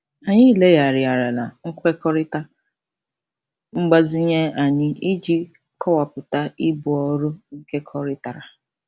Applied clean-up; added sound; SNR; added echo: none; none; none; none.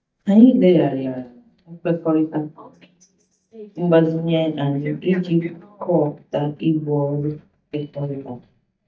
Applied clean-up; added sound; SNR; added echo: neural mask model DeepFilterNet 3.